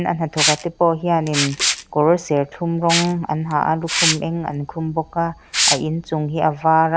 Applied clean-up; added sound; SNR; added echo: none; Liquid; 5 dB; none.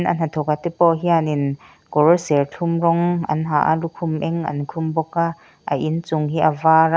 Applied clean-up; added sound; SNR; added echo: none; none; none; none.